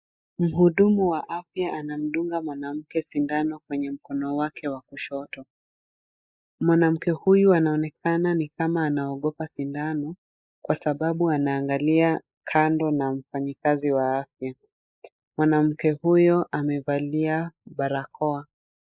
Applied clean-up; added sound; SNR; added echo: neural mask model Resemble Enhance denoiser.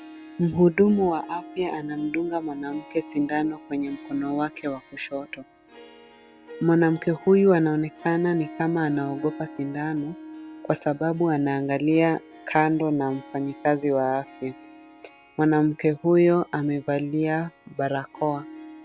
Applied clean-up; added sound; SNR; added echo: none; Harp; 19 dB; none.